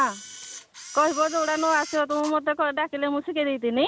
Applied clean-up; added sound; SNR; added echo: none; Camera; 17 dB; none.